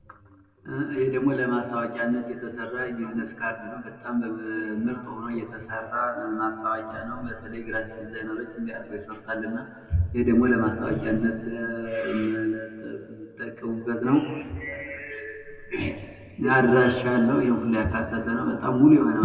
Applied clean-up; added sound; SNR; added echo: none; none; none; reverberation time 1.5 s.